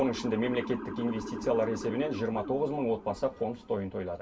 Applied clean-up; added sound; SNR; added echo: none; Motor vehicle (road) / Siren; 10 dB; reverberation time 0.1 s.